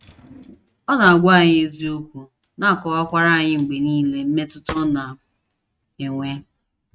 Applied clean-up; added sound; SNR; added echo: neural mask model RNNoise.